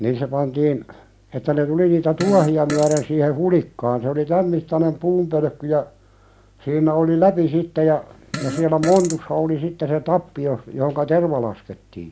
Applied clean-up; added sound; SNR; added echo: none; Fart; 12 dB; none.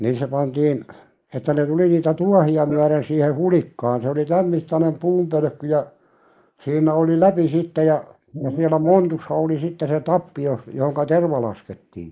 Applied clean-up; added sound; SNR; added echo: neural mask model Resemble Enhance denoiser.